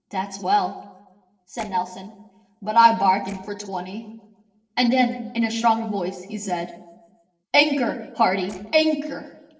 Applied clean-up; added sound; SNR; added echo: neural separator model SepFormer DNS4.